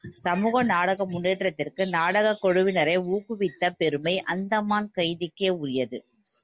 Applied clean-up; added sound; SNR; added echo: none; none; none; none.